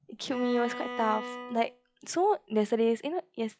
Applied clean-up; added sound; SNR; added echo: classical method log-MMSE.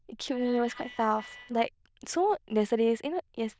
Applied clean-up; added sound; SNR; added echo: neural diffusion model UNIVERSE++.